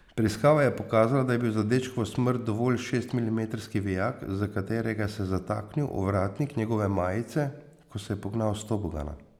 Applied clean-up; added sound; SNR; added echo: none; none; none; none.